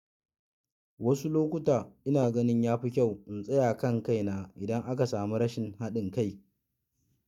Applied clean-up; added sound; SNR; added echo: neural mask model DeepFilterNet 3.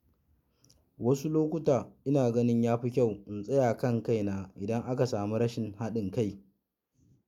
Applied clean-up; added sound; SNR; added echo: neural mask model Resemble Enhance denoiser.